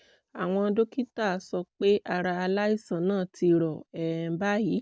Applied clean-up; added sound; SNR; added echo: none; none; none; none.